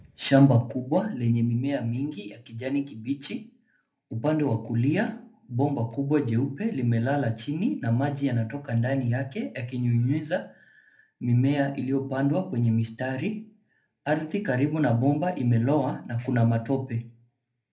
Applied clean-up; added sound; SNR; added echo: none; none; none; reverberation time 0.3 s.